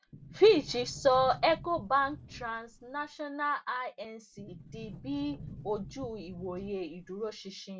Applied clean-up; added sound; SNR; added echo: none; Sliding door; 16 dB; none.